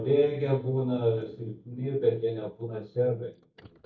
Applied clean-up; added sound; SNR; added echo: neural mask model DeepFilterNet 3.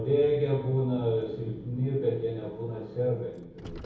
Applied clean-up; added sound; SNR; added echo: none; Car; 16 dB; reverberation time 2.0 s.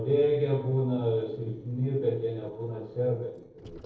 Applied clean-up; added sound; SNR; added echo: neural separator model SepFormer DNS4.